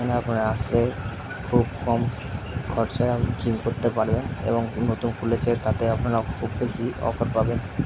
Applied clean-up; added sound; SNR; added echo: none; none; none; none.